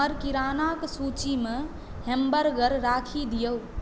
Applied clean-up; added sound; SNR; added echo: none; none; none; none.